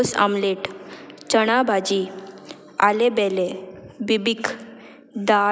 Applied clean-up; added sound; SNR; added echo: none; none; none; none.